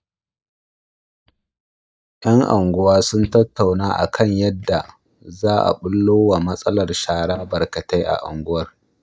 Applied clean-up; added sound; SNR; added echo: neural mask model DeepFilterNet 3.